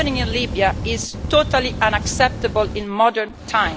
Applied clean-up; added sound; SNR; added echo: none; Fire; 7 dB; none.